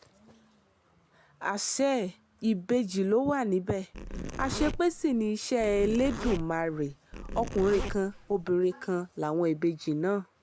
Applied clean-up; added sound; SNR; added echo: none; Zipper (clothing); 7 dB; none.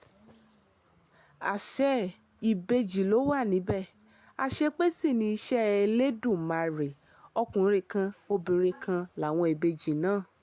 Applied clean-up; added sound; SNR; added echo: none; none; none; none.